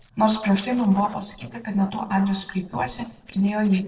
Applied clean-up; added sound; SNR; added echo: neural separator model SepFormer DNS4.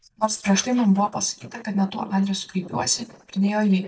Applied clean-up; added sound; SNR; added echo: neural mask model DeepFilterNet 3.